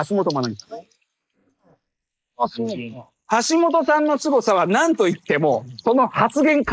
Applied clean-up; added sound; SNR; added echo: neural mask model Resemble Enhance denoiser.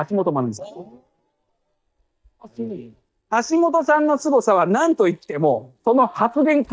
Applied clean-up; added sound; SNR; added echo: neural mask model DeepFilterNet 3.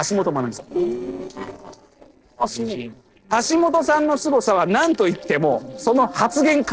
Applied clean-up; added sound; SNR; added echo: neural separator model SepFormer DNS4.